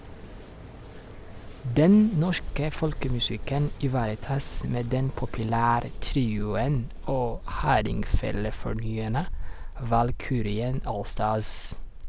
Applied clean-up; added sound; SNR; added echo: none; Mechanical fan; 6 dB; none.